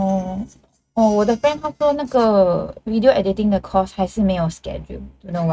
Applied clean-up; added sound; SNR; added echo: neural mask model RNNoise.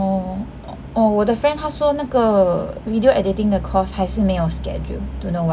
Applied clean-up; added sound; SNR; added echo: none; none; none; none.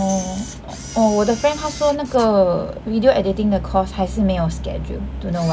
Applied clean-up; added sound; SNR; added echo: none; Camera + Tambourine; 20 dB; none.